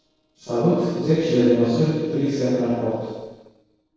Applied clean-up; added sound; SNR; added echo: neural separator model SepFormer DNS4.